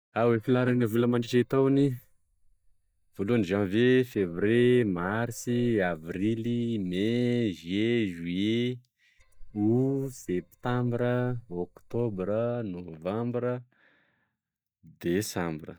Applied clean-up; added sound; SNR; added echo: neural mask model DeepFilterNet 3.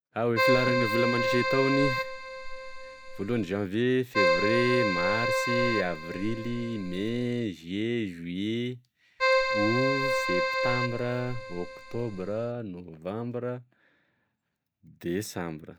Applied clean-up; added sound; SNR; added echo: none; Keyboard (musical); -2 dB; none.